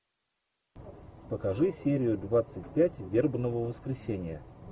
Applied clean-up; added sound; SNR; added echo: none; none; none; none.